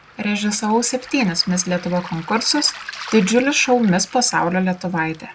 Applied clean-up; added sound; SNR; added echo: none; Waves, surf; 18 dB; none.